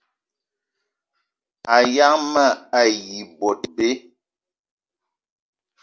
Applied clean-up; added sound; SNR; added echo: none; none; none; none.